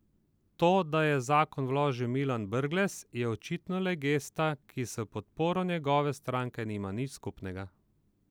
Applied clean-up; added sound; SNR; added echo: none; none; none; none.